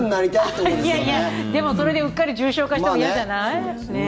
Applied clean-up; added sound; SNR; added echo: none; none; none; none.